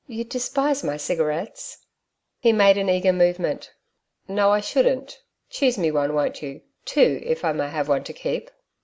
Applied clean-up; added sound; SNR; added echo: none; none; none; none.